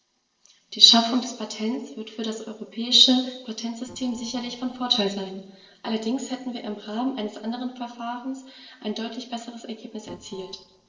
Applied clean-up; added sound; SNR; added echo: neural separator model SepFormer DNS4.